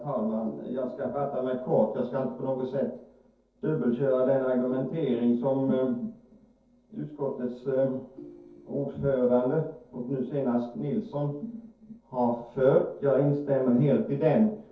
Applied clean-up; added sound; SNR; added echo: neural separator model SepFormer DNS4.